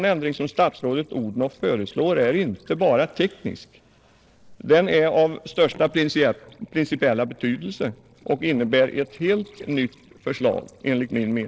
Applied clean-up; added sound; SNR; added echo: neural separator model SepFormer DNS4.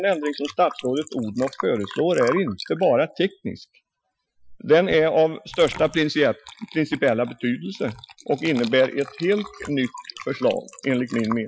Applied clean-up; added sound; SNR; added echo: classical method Wiener filter.